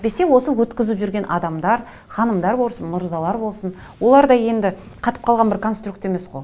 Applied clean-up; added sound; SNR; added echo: none; none; none; none.